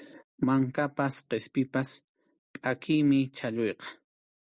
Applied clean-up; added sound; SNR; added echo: none; none; none; none.